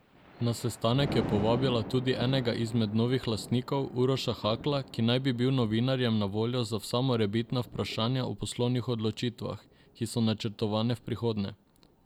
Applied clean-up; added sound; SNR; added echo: none; Thunder; 13 dB; none.